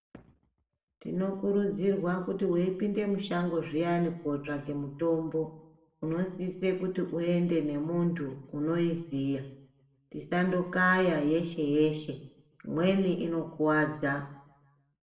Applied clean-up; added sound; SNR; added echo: none; none; none; reverberation time 0.7 s.